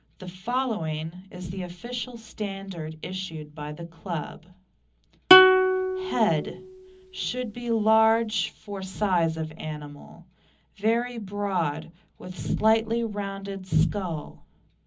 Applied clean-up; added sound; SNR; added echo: none; Plucked string instrument; -5 dB; reverberation time 0.4 s.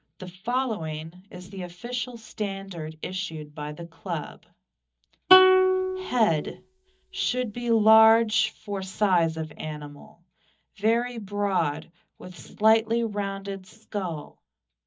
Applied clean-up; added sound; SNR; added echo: neural mask model DeepFilterNet 3.